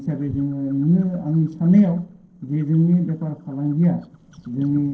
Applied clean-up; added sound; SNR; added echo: neural separator model SepFormer DNS4.